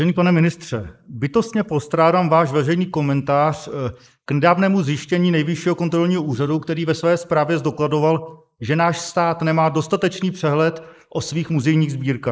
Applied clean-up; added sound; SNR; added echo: neural mask model Resemble Enhance denoiser.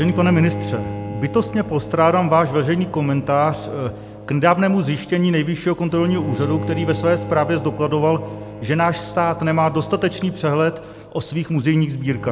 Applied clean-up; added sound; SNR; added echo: none; Bowed string instrument; 11 dB; none.